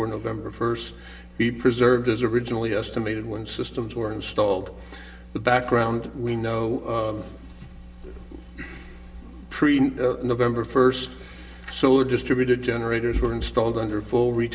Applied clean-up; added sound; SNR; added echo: none; none; none; reverberation time 0.8 s.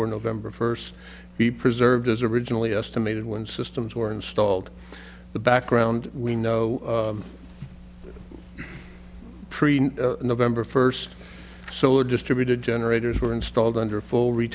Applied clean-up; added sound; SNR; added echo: none; none; none; none.